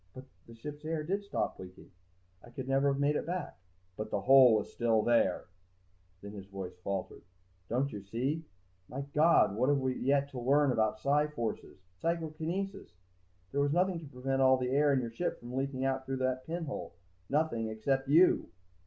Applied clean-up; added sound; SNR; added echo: none; none; none; none.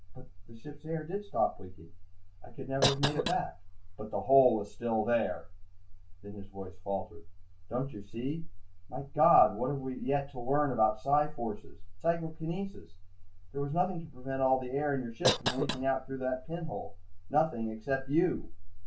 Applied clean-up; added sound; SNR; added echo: none; Cough; 4 dB; reverberation time 0.1 s.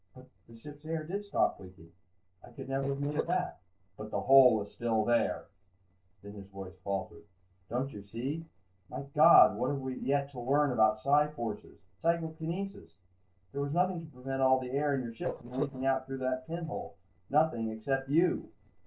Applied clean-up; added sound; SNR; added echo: neural separator model SepFormer DNS4.